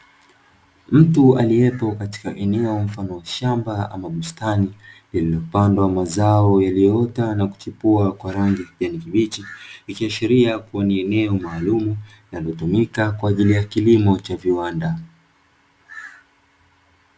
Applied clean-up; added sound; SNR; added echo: none; none; none; none.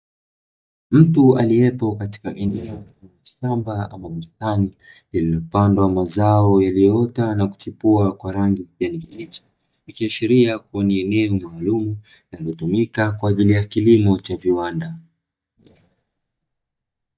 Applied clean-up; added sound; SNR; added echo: neural mask model DeepFilterNet 3.